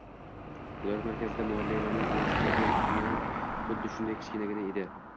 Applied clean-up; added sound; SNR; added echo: none; Car passing by / Engine; -3 dB; none.